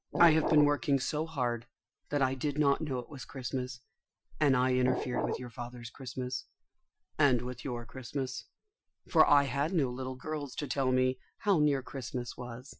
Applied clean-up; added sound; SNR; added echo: classical method Wiener filter.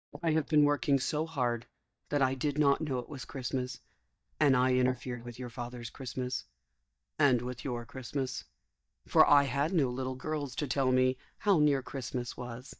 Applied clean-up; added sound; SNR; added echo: neural mask model DeepFilterNet 3.